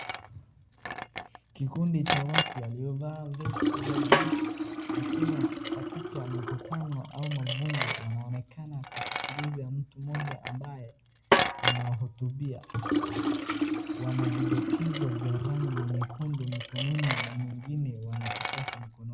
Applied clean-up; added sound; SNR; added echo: none; Liquid + Snare drum; -2 dB; none.